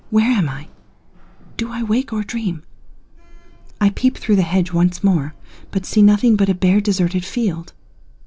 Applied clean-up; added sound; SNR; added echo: none; Sliding door; 19 dB; none.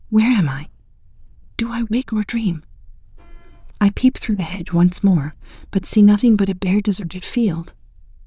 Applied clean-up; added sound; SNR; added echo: neural diffusion model UNIVERSE++.